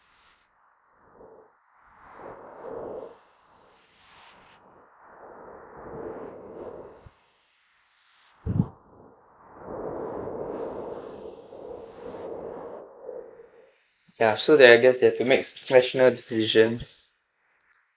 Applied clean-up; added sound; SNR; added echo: neural mask model Resemble Enhance denoiser.